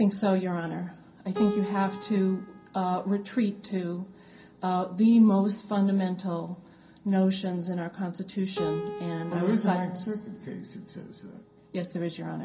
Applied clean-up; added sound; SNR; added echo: none; Keyboard (musical); 14 dB; reverberation time 0.3 s.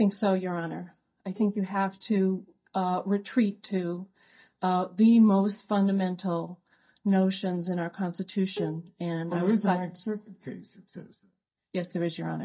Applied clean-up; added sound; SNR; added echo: neural mask model DeepFilterNet 3.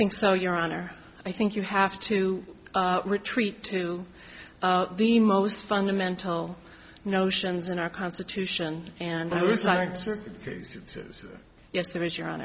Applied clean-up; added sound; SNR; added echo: none; none; none; none.